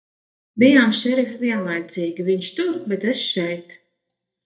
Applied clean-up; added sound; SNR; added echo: neural mask model DeepFilterNet 3.